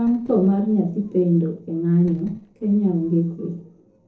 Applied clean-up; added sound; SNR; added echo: neural separator model SepFormer DNS4.